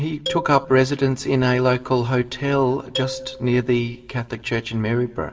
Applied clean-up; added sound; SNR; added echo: none; Marimba, xylophone; 14 dB; reverberation time 1.4 s.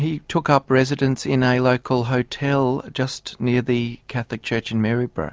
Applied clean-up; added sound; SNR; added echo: none; none; none; none.